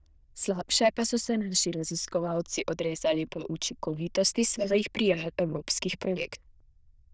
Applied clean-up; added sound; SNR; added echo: neural diffusion model UNIVERSE++.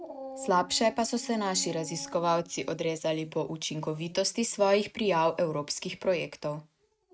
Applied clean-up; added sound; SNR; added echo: neural mask model RNNoise.